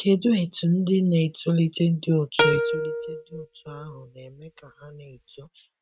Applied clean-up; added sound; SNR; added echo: neural mask model RNNoise.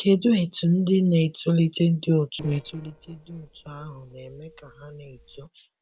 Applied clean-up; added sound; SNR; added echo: neural separator model SepFormer DNS4.